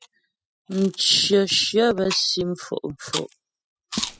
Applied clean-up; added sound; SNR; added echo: classical method spectral subtraction.